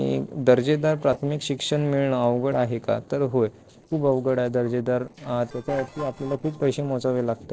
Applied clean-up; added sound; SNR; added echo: neural separator model SepFormer DNS4.